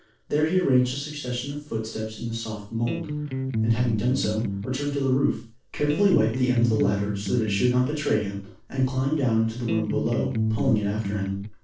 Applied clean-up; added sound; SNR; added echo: neural separator model SepFormer DNS4.